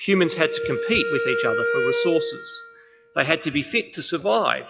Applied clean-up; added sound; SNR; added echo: classical method log-MMSE.